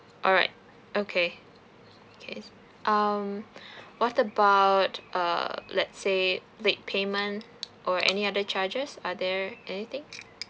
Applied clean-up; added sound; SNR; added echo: none; none; none; none.